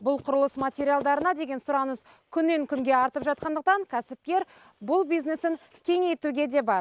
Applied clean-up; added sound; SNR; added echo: none; none; none; none.